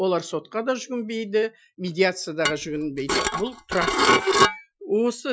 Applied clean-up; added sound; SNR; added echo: classical method Wiener filter.